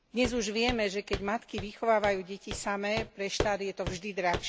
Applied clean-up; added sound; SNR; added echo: none; Walk, footsteps; 9 dB; none.